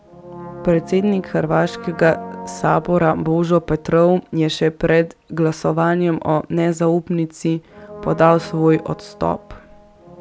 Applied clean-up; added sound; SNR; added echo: none; Brass instrument; 18 dB; none.